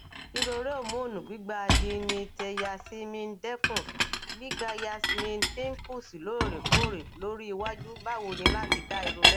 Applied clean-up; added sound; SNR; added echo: none; Chink, clink; -5 dB; none.